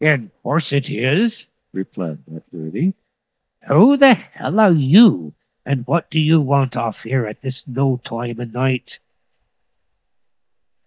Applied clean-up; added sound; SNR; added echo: neural mask model DeepFilterNet 3.